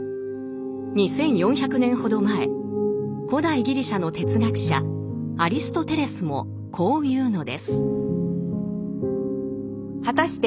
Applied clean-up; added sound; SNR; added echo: none; none; none; none.